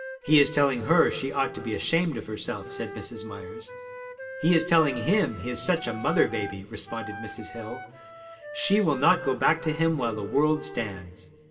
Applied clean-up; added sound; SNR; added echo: none; Wind instrument, woodwind instrument; 13 dB; reverberation time 1.7 s.